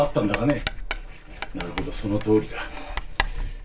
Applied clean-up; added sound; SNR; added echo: none; Writing; 3 dB; reverberation time 0.2 s.